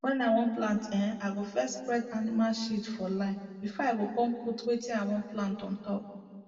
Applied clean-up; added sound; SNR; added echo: none; none; none; reverberation time 1.6 s.